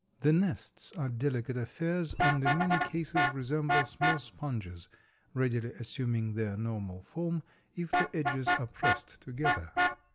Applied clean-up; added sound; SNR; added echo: none; Vehicle horn, car horn, honking; 1 dB; none.